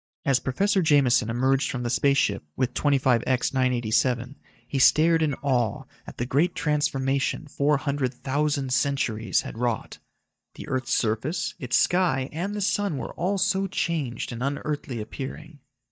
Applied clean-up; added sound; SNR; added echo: neural mask model DeepFilterNet 3.